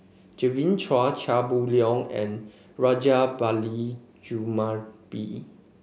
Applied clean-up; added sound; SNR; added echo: none; none; none; none.